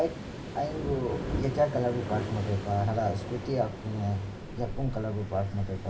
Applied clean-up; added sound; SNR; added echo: none; Waves, surf; 6 dB; reverberation time 0.4 s.